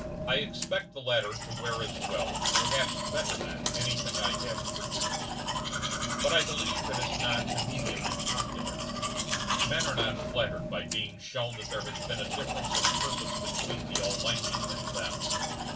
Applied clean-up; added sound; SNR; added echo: none; Domestic sounds, home sounds; -3 dB; reverberation time 0.2 s.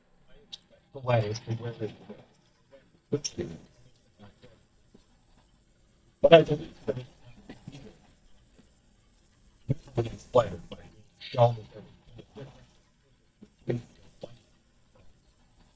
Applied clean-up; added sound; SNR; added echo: neural mask model DeepFilterNet 3.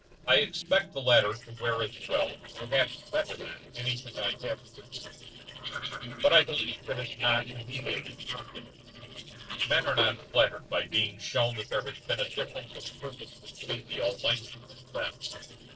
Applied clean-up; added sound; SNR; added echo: neural separator model SepFormer DNS4.